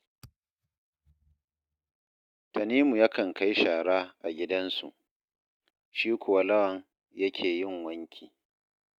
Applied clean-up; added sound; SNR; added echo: neural mask model RNNoise.